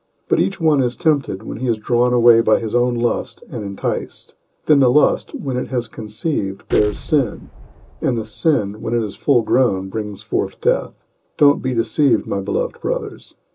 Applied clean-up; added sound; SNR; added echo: none; Explosion; 16 dB; reverberation time 0.2 s.